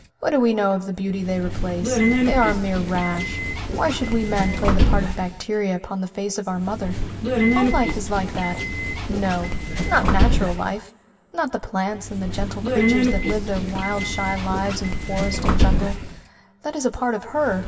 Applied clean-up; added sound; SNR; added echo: none; Subway, metro, underground; -2 dB; reverberation time 2.1 s.